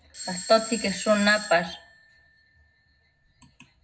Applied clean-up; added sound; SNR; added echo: none; Bell / Doorbell; 12 dB; reverberation time 0.3 s.